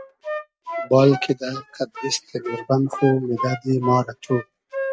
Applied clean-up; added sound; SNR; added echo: neural mask model RNNoise.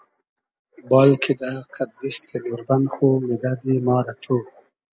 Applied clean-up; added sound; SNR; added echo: none; none; none; none.